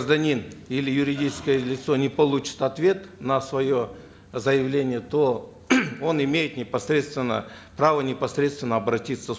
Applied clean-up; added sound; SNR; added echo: none; none; none; none.